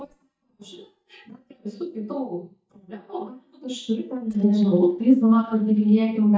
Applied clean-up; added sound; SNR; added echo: neural mask model DeepFilterNet 3.